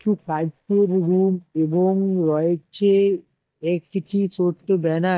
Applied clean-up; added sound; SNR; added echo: neural mask model DeepFilterNet 3.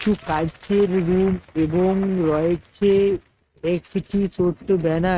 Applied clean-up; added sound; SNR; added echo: neural mask model RNNoise.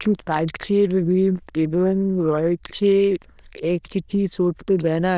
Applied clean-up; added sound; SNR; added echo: neural diffusion model UNIVERSE++.